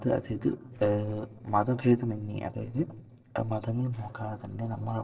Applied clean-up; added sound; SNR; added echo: neural separator model SepFormer DNS4.